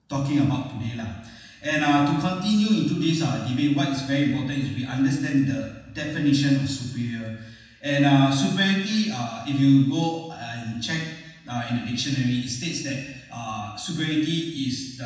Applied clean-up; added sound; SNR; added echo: none; none; none; reverberation time 1.1 s.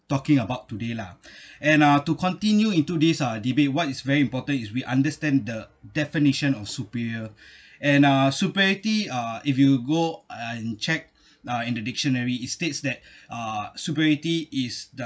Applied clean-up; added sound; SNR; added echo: none; none; none; none.